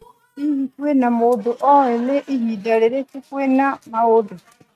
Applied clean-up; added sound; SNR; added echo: neural mask model RNNoise.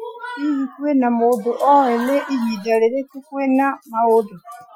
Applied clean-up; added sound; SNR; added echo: classical method Wiener filter.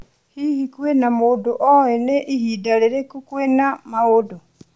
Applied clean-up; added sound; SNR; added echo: none; none; none; none.